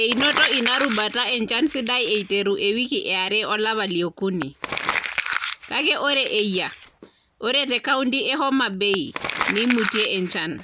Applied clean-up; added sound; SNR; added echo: none; Crumpling, crinkling; 8 dB; none.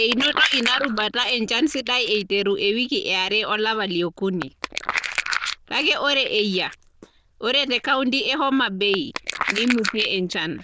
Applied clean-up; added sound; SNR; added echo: neural diffusion model UNIVERSE++.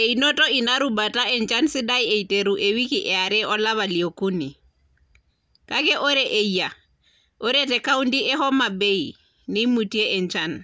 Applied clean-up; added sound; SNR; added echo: none; none; none; none.